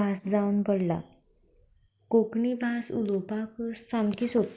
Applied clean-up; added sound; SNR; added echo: neural mask model Resemble Enhance denoiser.